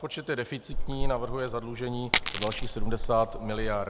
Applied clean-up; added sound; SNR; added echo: none; Coin (dropping); -4 dB; none.